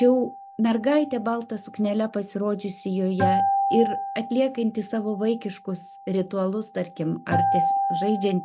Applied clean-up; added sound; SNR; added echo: none; Acoustic guitar; 4 dB; none.